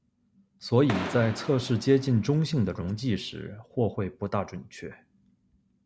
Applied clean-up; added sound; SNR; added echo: none; Fireworks; 12 dB; none.